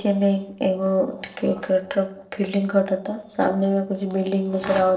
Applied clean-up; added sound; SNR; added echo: neural separator model SepFormer DNS4.